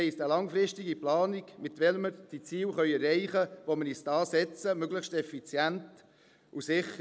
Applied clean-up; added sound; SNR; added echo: none; none; none; none.